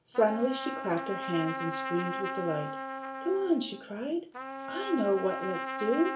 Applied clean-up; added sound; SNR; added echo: none; Trumpet; 6 dB; reverberation time 0.2 s.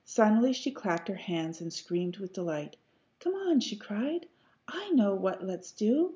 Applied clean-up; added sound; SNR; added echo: none; none; none; none.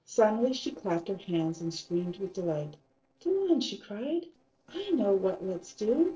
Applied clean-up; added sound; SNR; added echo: neural separator model SepFormer DNS4.